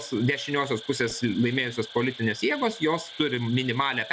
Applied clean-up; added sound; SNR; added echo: none; Insect; 17 dB; none.